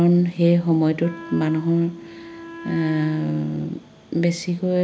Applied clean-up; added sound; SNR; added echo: none; Wind instrument, woodwind instrument; 17 dB; none.